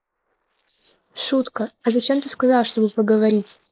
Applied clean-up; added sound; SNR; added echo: neural mask model Resemble Enhance denoiser.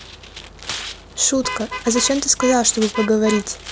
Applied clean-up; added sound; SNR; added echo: none; Vehicle horn, car horn, honking + Tearing; 11 dB; none.